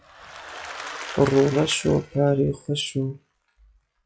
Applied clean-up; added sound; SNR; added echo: classical method log-MMSE.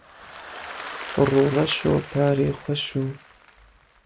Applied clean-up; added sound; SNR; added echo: none; Applause; 13 dB; none.